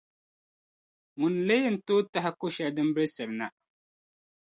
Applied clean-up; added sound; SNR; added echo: none; none; none; none.